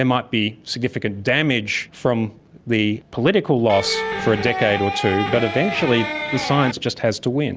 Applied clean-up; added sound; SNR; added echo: none; Electric guitar; 5 dB; none.